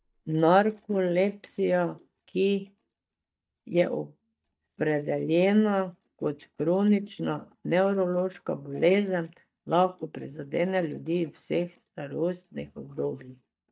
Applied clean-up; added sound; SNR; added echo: neural mask model DeepFilterNet 3.